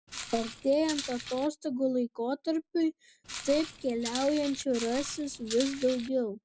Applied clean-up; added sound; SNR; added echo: none; Walk, footsteps; 11 dB; none.